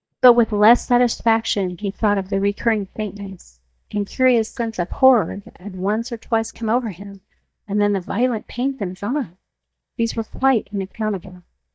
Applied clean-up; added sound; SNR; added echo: neural mask model DeepFilterNet 3.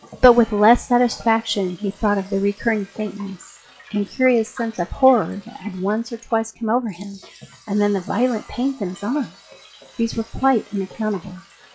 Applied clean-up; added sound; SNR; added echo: classical method log-MMSE.